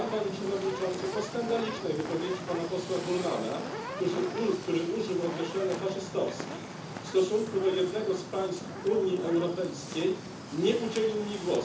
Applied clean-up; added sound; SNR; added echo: none; Fire; 8 dB; reverberation time 0.6 s.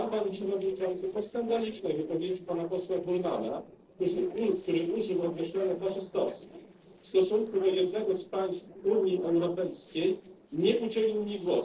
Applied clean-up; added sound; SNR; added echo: neural separator model SepFormer DNS4.